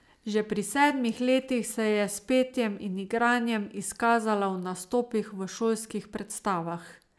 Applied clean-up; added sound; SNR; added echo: none; none; none; none.